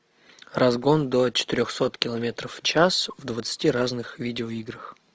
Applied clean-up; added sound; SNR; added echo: none; none; none; none.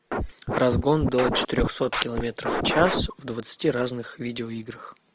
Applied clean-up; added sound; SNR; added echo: none; Scratching (performance technique); 1 dB; none.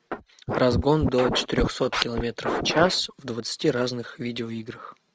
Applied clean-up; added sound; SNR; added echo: neural mask model RNNoise.